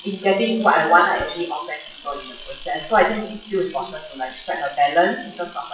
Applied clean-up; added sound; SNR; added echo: classical method WPE with log-MMSE.